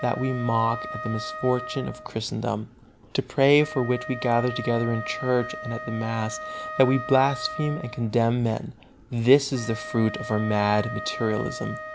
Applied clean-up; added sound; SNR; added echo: none; Wind instrument, woodwind instrument; 11 dB; none.